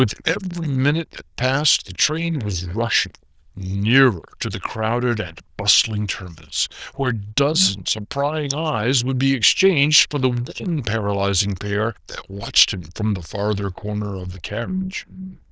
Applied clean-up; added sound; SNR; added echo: neural diffusion model UNIVERSE++.